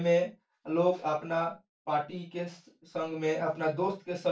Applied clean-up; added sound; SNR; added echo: none; none; none; reverberation time 0.2 s.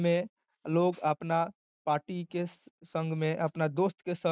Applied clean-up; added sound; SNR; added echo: none; none; none; none.